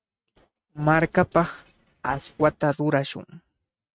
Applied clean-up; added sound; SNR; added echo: neural mask model RNNoise.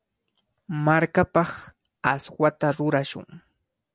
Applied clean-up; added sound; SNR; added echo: none; none; none; none.